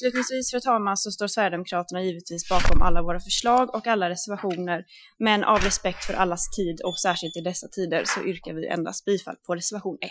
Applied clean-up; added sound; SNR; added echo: classical method Wiener filter.